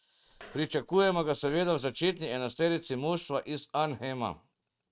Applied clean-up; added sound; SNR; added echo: neural mask model RNNoise.